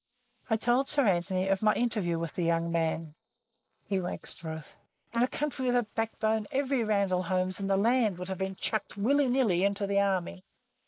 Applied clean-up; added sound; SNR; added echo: neural mask model Resemble Enhance denoiser.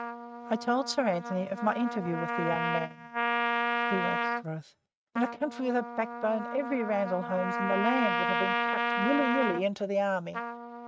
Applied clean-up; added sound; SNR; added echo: neural mask model RNNoise.